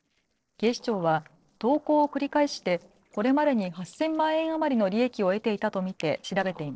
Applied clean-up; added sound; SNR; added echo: neural separator model SepFormer DNS4.